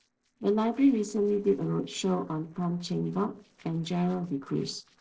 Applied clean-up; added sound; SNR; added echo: neural separator model SepFormer DNS4.